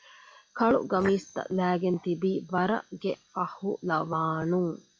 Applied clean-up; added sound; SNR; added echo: classical method log-MMSE.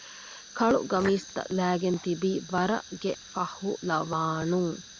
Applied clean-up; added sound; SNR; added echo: none; Fire; 16 dB; none.